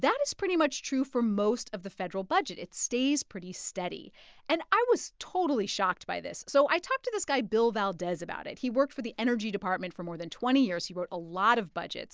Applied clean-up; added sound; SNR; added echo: none; none; none; none.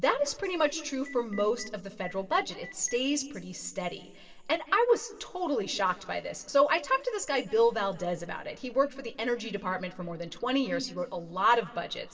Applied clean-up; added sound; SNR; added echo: none; Telephone; 19 dB; reverberation time 2.0 s.